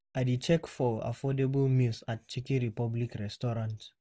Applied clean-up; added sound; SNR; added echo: none; none; none; none.